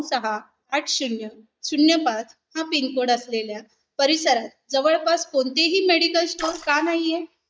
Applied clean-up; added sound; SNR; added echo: neural mask model DeepFilterNet 3.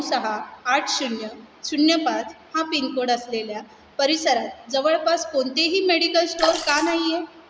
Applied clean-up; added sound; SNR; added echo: none; Sink (filling or washing) / Water / Splash, splatter; 5 dB; none.